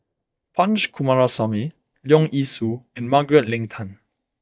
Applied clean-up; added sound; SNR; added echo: neural mask model DeepFilterNet 3.